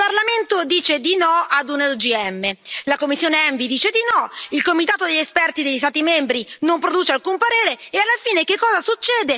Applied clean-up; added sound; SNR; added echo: none; none; none; none.